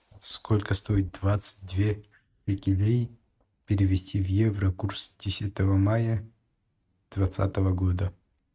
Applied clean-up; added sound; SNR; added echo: neural mask model RNNoise.